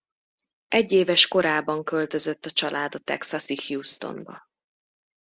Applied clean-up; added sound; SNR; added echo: none; none; none; none.